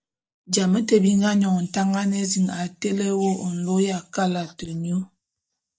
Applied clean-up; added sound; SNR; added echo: neural mask model DeepFilterNet 3.